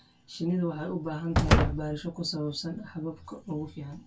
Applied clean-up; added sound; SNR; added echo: none; Slam; -5 dB; reverberation time 0.2 s.